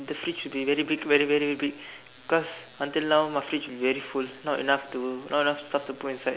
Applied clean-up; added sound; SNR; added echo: none; none; none; none.